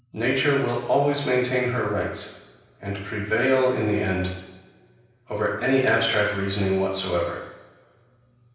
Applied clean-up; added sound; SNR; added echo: none; none; none; reverberation time 0.9 s.